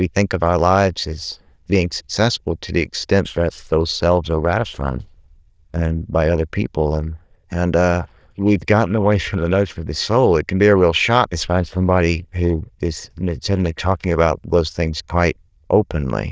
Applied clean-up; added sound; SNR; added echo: neural diffusion model UNIVERSE++.